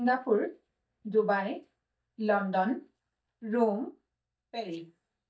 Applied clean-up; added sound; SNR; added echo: neural mask model DeepFilterNet 3.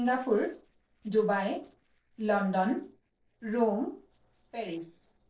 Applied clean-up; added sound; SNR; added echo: neural separator model SepFormer DNS4.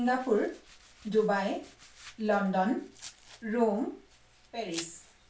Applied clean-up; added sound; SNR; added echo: none; Domestic sounds, home sounds; 20 dB; reverberation time 0.3 s.